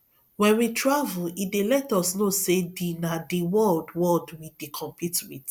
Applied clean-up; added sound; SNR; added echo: none; none; none; none.